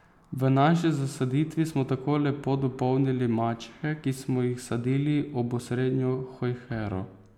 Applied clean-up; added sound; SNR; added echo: none; none; none; none.